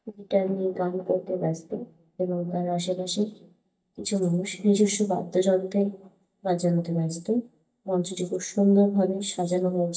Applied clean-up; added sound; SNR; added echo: neural mask model DeepFilterNet 3.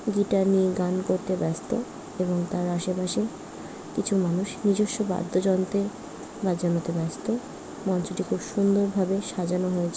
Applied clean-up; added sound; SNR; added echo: none; none; none; none.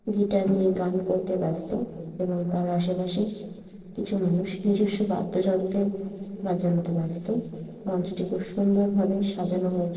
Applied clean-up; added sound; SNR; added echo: neural separator model SepFormer DNS4.